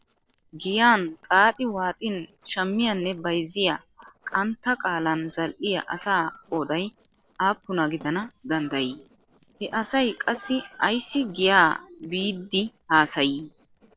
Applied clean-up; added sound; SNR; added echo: neural separator model SepFormer DNS4.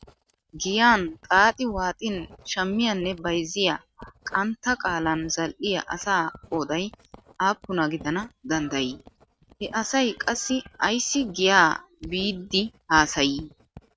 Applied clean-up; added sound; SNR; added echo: neural mask model RNNoise.